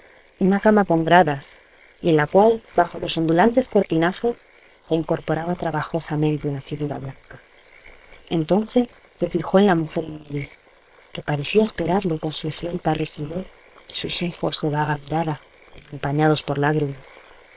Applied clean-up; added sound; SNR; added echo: neural separator model SepFormer WHAM!.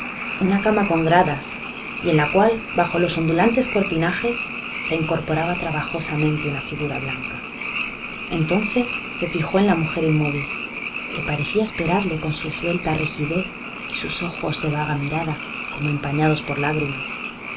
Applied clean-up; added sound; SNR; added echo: none; Frog; 7 dB; none.